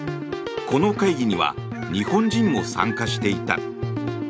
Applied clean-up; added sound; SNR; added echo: none; Chicken, rooster; 18 dB; none.